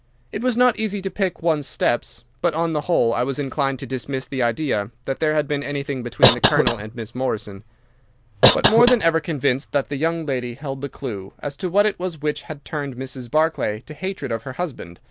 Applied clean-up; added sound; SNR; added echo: none; Cough; -1 dB; none.